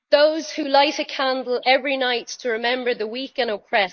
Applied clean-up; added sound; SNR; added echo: neural mask model Resemble Enhance denoiser.